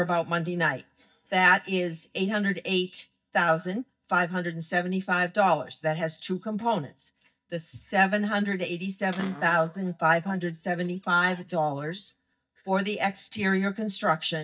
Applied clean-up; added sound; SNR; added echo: neural mask model DeepFilterNet 3.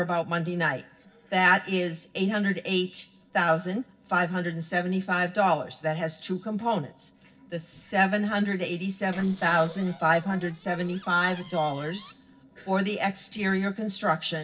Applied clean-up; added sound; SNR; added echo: neural separator model SepFormer DNS4.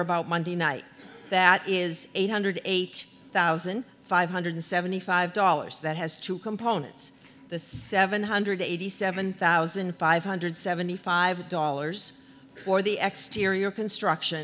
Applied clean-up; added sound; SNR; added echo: none; none; none; none.